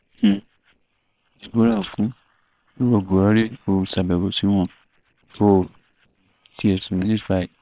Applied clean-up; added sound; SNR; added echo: neural separator model SepFormer WHAM!.